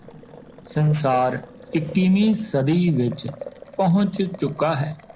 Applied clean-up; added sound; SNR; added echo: none; Boiling; 19 dB; none.